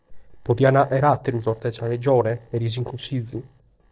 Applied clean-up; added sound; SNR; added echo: neural separator model SepFormer DNS4.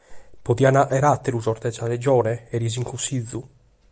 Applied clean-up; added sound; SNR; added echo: none; none; none; none.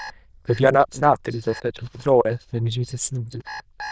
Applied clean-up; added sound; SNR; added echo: neural diffusion model UNIVERSE++.